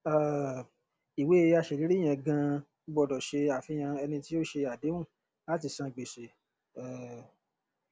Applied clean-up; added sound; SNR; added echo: none; none; none; none.